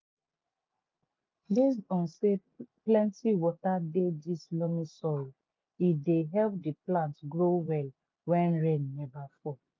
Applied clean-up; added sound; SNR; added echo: none; none; none; none.